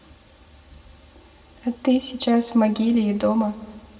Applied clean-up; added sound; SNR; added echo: none; none; none; reverberation time 1.7 s.